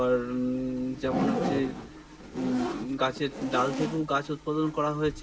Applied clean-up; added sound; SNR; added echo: none; Zipper (clothing); 6 dB; none.